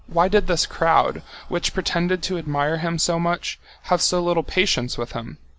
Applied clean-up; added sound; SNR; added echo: none; none; none; none.